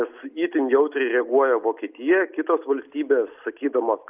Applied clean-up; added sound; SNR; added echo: neural mask model Resemble Enhance denoiser.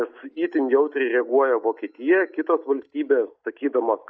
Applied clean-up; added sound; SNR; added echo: neural mask model DeepFilterNet 3.